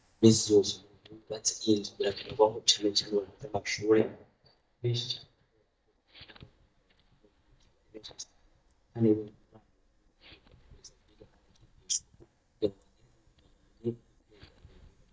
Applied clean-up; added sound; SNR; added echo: neural mask model DeepFilterNet 3.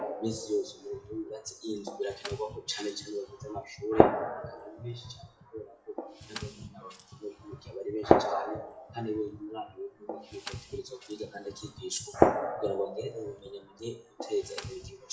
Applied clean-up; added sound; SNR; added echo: classical method WPE with log-MMSE.